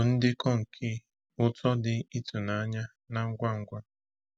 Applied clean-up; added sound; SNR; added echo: none; none; none; none.